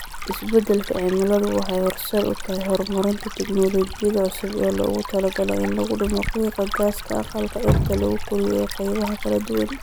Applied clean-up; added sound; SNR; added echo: none; Drip + Stream; 7 dB; none.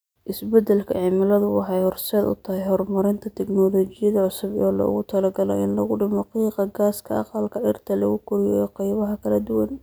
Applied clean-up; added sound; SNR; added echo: none; none; none; none.